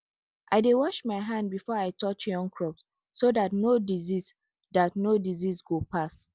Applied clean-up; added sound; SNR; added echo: none; none; none; none.